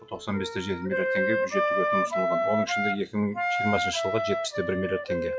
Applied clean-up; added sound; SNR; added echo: classical method WPE with log-MMSE.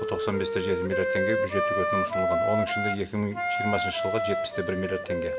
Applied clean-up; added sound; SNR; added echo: none; Wind instrument, woodwind instrument; -2 dB; reverberation time 1.2 s.